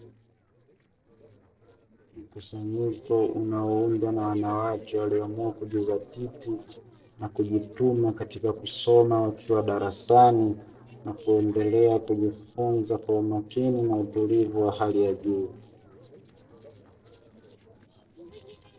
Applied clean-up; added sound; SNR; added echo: neural separator model SepFormer DNS4.